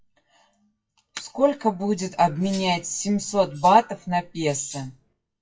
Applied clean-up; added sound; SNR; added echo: classical method WPE with log-MMSE.